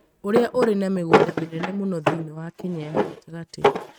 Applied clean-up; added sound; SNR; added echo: neural mask model RNNoise.